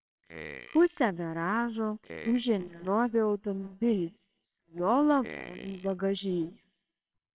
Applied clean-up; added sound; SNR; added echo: neural separator model SepFormer WHAMR!.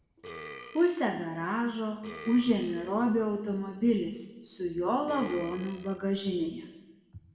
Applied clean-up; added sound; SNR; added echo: none; Burping, eructation; 17 dB; reverberation time 1.0 s.